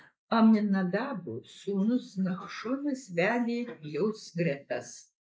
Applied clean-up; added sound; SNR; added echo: neural mask model Resemble Enhance denoiser.